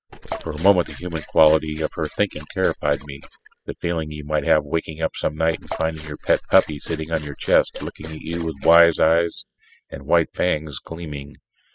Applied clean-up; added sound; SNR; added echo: classical method spectral subtraction.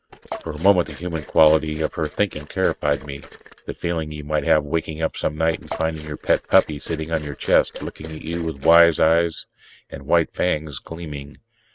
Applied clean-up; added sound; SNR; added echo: neural mask model RNNoise.